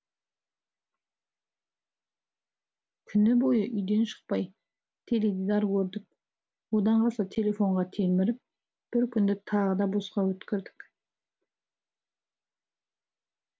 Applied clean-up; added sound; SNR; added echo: none; none; none; none.